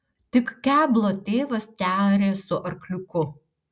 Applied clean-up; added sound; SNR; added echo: none; none; none; none.